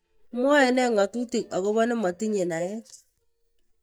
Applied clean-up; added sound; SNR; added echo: neural mask model DeepFilterNet 3.